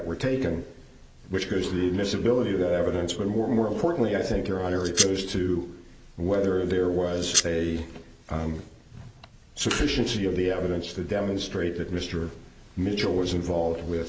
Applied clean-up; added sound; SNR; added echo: none; Domestic sounds, home sounds; 1 dB; none.